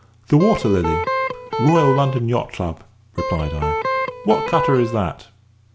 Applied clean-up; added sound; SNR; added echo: none; Electric guitar; 3 dB; none.